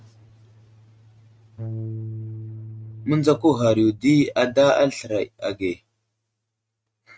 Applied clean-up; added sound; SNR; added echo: neural mask model RNNoise.